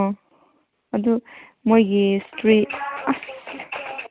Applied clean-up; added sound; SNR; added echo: none; none; none; none.